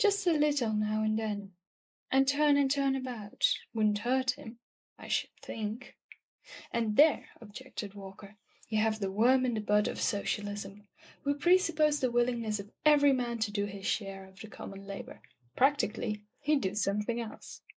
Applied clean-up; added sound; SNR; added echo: neural mask model Resemble Enhance denoiser.